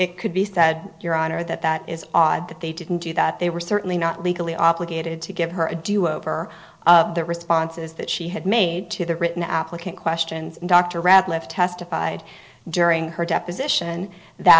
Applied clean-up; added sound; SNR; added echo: none; none; none; none.